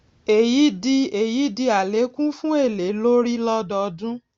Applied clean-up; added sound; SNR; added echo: none; none; none; none.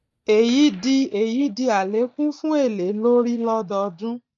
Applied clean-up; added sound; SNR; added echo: neural mask model DeepFilterNet 3.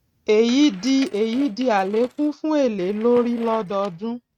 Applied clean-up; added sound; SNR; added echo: neural mask model RNNoise.